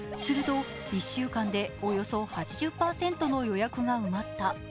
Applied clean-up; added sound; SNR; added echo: none; Bark; 16 dB; none.